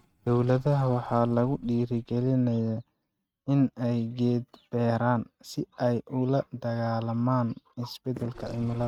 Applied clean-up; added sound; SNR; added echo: neural mask model RNNoise.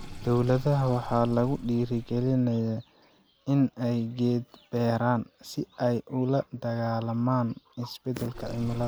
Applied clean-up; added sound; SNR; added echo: none; Sink (filling or washing); 18 dB; none.